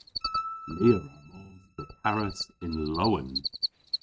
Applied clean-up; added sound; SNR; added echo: neural mask model RNNoise.